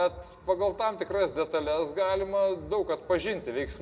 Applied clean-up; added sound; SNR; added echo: none; none; none; reverberation time 1.1 s.